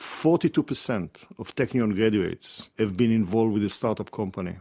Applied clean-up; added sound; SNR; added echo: none; none; none; none.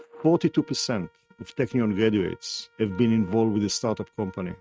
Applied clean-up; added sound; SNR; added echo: neural mask model RNNoise.